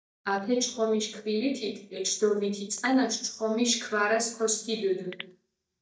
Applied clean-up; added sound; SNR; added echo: neural mask model DeepFilterNet 3.